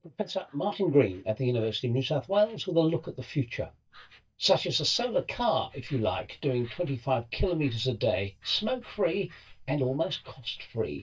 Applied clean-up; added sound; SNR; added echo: neural mask model DeepFilterNet 3.